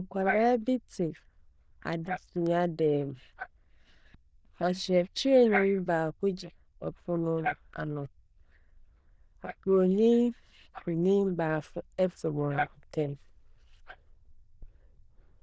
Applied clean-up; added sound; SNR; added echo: neural diffusion model UNIVERSE++.